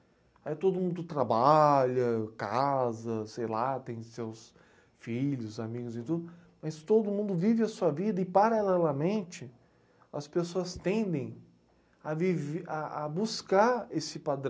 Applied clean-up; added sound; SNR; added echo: none; none; none; none.